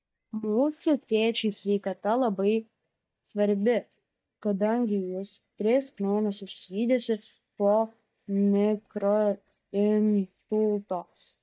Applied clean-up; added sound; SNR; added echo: neural mask model DeepFilterNet 3.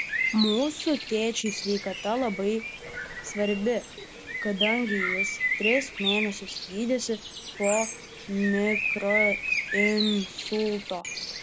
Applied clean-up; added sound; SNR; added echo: none; Bird; 3 dB; none.